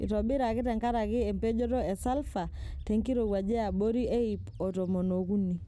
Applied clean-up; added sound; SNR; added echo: none; Bird; 11 dB; none.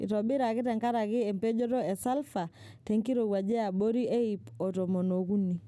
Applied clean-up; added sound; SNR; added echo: none; none; none; none.